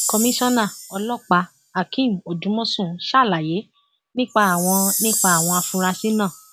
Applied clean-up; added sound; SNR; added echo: none; Chime; 7 dB; none.